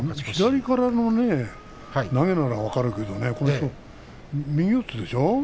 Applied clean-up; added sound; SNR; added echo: none; none; none; none.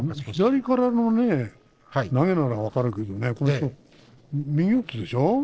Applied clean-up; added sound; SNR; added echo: neural separator model SepFormer DNS4.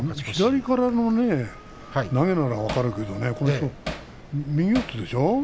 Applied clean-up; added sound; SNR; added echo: none; Hammer; 11 dB; none.